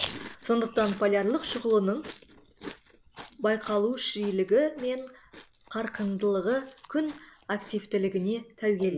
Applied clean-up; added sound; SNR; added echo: none; Chewing, mastication; 16 dB; none.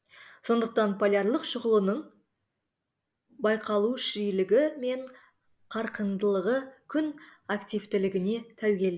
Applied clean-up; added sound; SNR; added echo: none; none; none; none.